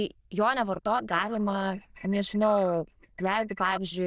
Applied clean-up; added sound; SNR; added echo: neural diffusion model UNIVERSE++.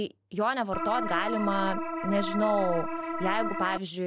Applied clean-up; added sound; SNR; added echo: none; Organ; 2 dB; none.